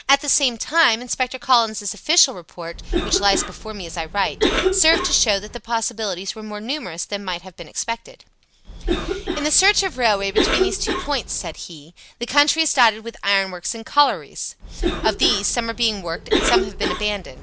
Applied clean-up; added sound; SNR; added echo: none; Cough; 5 dB; none.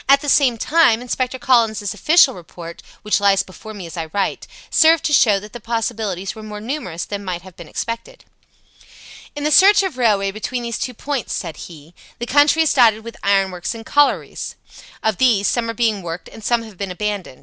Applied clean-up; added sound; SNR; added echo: none; none; none; none.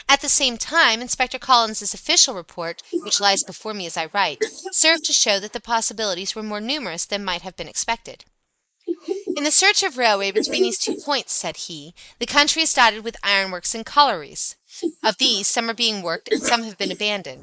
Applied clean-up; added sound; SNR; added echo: neural mask model Resemble Enhance denoiser.